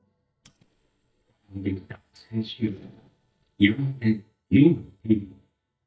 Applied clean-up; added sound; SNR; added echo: neural mask model DeepFilterNet 3.